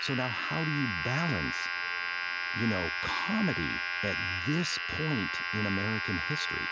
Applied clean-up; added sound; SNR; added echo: none; Domestic sounds, home sounds; 0 dB; none.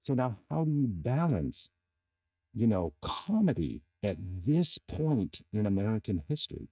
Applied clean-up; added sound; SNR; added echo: neural mask model DeepFilterNet 3.